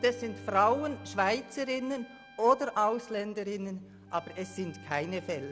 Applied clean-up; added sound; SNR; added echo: none; Bowed string instrument + Trumpet; 18 dB; none.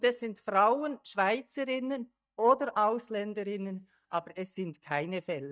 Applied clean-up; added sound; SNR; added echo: neural mask model DeepFilterNet 3.